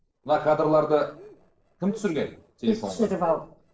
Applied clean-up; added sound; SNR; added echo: neural separator model SepFormer DNS4.